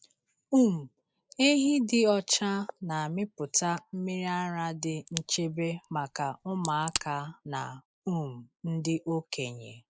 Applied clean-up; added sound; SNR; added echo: neural mask model Resemble Enhance denoiser.